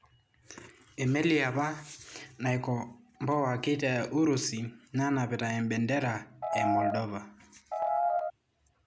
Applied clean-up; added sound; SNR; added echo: none; Piano; -3 dB; none.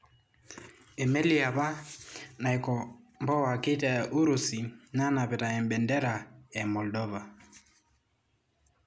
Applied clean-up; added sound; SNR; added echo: none; none; none; none.